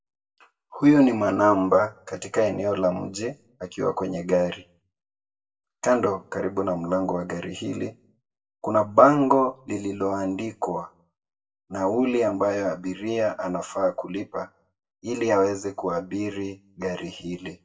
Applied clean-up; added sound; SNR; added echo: none; none; none; reverberation time 0.1 s.